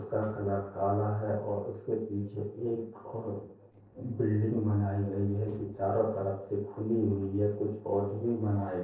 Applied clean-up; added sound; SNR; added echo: neural separator model SepFormer DNS4.